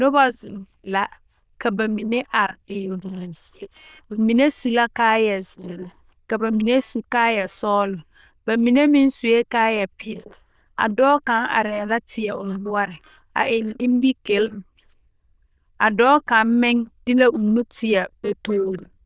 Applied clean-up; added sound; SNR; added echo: neural diffusion model UNIVERSE++.